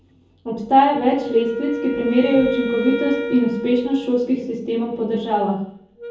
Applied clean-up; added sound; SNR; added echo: none; Wind instrument, woodwind instrument; 10 dB; reverberation time 0.7 s.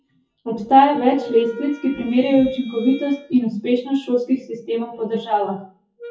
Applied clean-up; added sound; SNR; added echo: classical method WPE with log-MMSE.